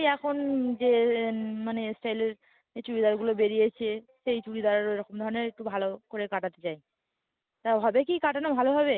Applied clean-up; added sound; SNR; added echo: none; none; none; none.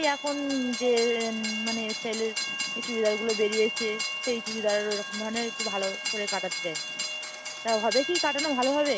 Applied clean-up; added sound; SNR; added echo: none; Train; 4 dB; none.